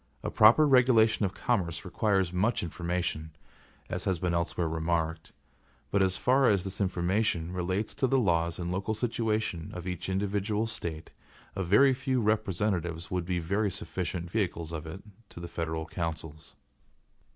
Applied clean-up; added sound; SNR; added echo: none; none; none; none.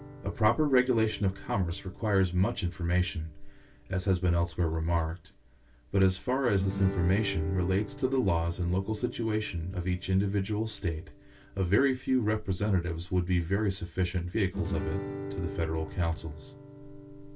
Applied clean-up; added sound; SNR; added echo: none; Guitar; 14 dB; reverberation time 0.1 s.